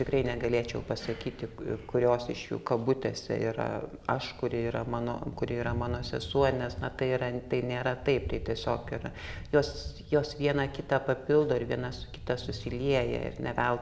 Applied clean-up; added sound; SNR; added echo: none; Thunder; 13 dB; none.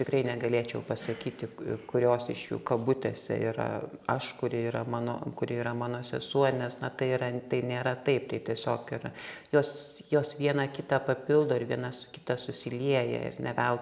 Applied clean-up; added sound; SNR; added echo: none; none; none; none.